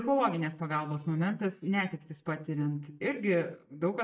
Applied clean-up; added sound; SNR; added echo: neural mask model DeepFilterNet 3.